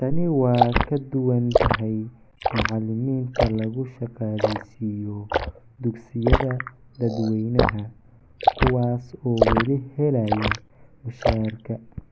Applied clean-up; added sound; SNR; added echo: none; Liquid; 1 dB; none.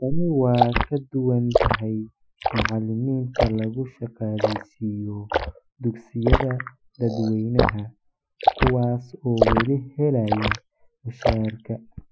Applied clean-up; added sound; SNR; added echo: classical method Wiener filter.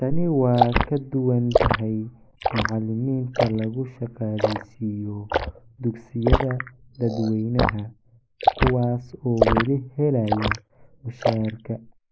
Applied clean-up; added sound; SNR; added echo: neural mask model Resemble Enhance denoiser.